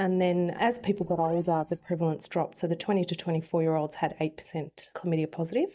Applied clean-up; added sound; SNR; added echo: neural mask model DeepFilterNet 3.